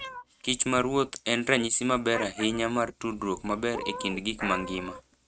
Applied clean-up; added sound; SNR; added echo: neural mask model RNNoise.